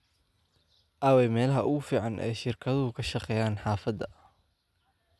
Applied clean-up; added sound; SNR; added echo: none; none; none; none.